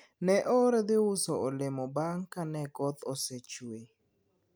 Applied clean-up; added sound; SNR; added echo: none; none; none; none.